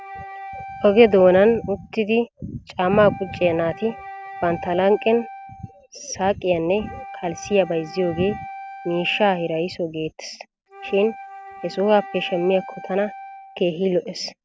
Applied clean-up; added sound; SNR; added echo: none; Wind instrument, woodwind instrument; 16 dB; none.